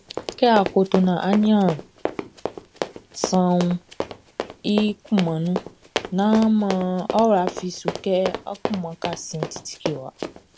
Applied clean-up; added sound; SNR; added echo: none; Run; 9 dB; none.